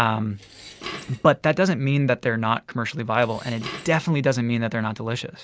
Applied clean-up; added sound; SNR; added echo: none; Dishes, pots, and pans; 19 dB; none.